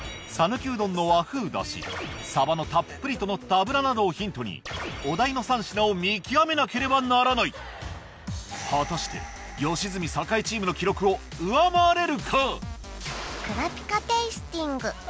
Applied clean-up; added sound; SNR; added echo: none; none; none; none.